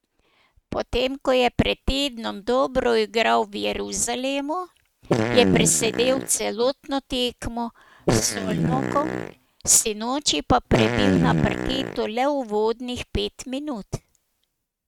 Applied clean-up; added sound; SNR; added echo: neural mask model RNNoise.